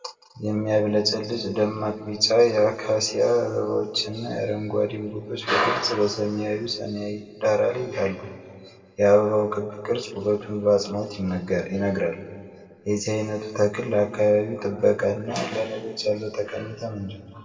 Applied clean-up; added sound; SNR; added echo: none; none; none; reverberation time 1.8 s.